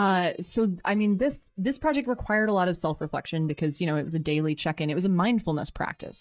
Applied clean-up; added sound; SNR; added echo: neural mask model DeepFilterNet 3.